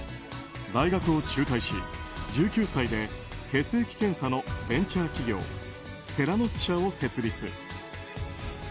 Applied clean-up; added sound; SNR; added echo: none; none; none; none.